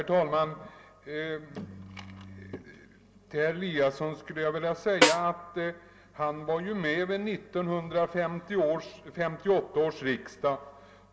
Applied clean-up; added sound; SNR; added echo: none; Snare drum; -3 dB; reverberation time 0.3 s.